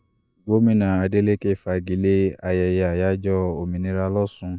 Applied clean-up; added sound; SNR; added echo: neural mask model DeepFilterNet 3.